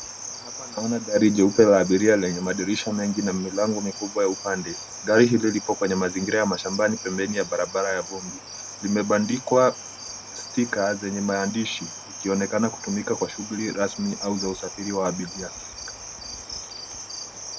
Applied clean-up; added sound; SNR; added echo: none; Cricket; 12 dB; none.